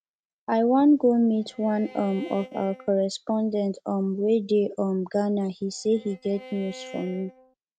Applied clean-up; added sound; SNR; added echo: neural mask model RNNoise.